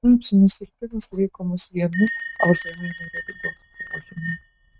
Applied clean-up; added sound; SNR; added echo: neural mask model RNNoise.